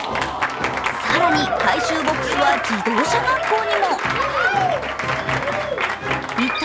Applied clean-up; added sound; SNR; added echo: none; Applause / Crowd; -2 dB; none.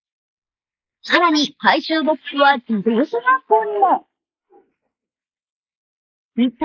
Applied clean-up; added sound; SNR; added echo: neural mask model Resemble Enhance denoiser.